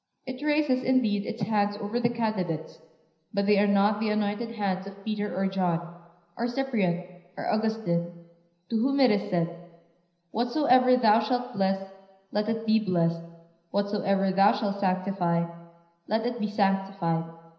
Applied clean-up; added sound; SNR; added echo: none; none; none; reverberation time 0.9 s.